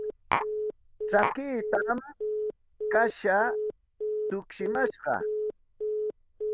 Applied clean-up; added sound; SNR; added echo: neural diffusion model UNIVERSE++.